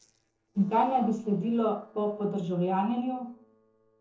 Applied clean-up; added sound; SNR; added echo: neural separator model SepFormer DNS4.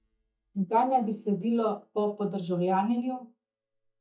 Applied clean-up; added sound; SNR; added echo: neural mask model DeepFilterNet 3.